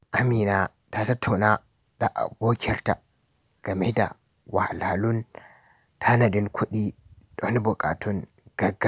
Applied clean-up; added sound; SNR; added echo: none; none; none; none.